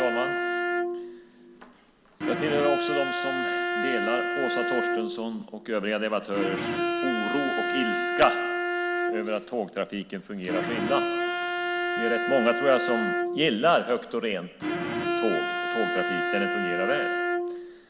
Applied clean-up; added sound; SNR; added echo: none; Bowed string instrument; 0 dB; none.